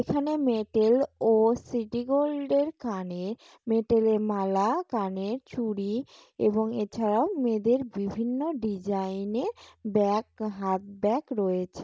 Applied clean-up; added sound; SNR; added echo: none; none; none; none.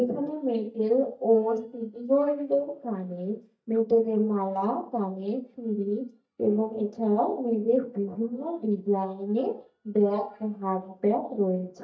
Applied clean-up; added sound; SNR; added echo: neural mask model DeepFilterNet 3.